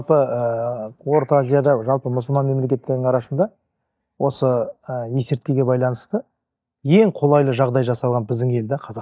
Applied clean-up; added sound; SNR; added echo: neural mask model DeepFilterNet 3.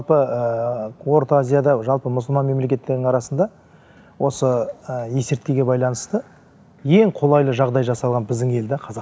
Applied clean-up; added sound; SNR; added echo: none; none; none; none.